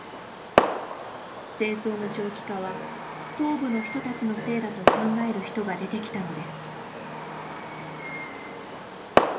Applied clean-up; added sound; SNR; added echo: none; Fireworks; -2 dB; reverberation time 0.3 s.